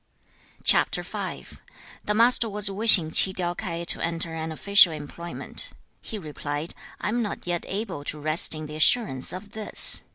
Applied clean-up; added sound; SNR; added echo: none; none; none; none.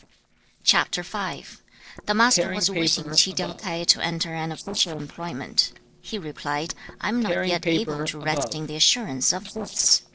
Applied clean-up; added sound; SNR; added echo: neural separator model SepFormer DNS4.